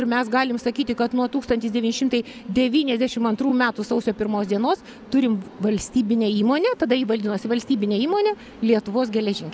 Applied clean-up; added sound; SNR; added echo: none; none; none; none.